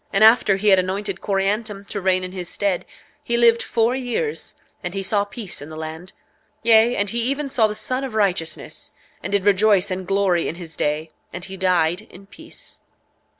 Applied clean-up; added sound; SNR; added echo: none; none; none; none.